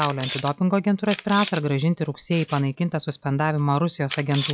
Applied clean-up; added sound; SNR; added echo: classical method log-MMSE.